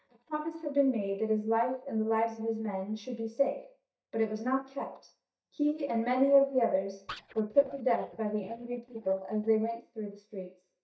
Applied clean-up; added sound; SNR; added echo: neural mask model DeepFilterNet 3.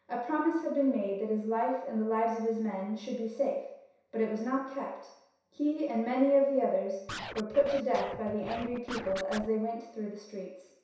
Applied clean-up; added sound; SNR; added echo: none; Scratching (performance technique); 10 dB; reverberation time 0.7 s.